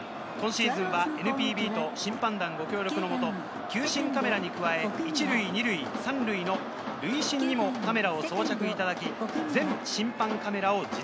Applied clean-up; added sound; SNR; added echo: none; none; none; none.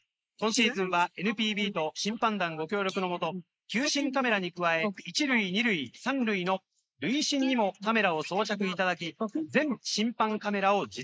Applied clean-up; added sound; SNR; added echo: neural mask model Resemble Enhance denoiser.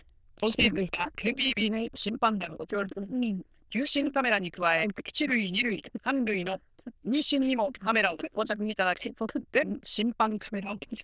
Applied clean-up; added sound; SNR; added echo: neural diffusion model UNIVERSE++.